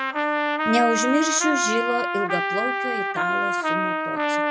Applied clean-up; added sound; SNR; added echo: none; Trumpet; -2 dB; none.